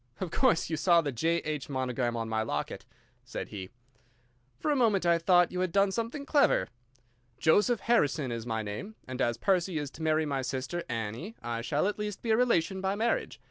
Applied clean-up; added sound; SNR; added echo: none; none; none; none.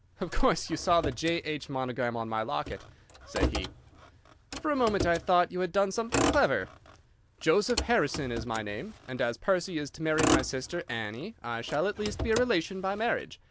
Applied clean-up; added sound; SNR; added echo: none; Motor vehicle (road); 6 dB; none.